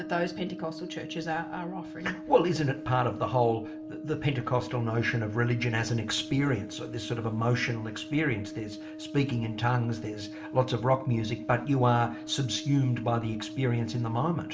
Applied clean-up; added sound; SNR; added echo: none; Brass instrument; 12 dB; reverberation time 0.7 s.